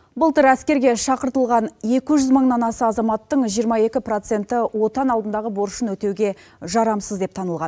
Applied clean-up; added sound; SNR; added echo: none; none; none; none.